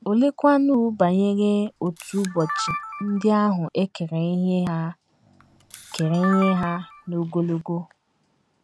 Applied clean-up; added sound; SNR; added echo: none; Camera; 11 dB; none.